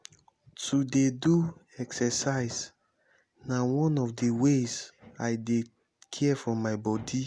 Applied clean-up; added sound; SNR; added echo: none; none; none; none.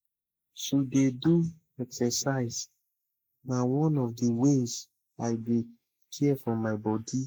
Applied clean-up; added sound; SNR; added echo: neural mask model Resemble Enhance denoiser.